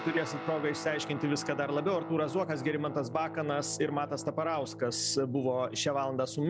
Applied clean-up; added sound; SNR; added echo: none; Guitar; 10 dB; none.